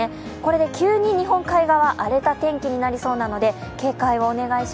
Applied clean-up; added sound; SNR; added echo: none; none; none; none.